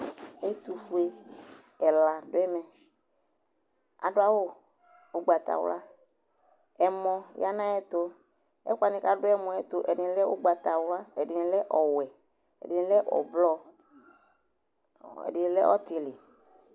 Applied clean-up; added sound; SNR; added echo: none; none; none; none.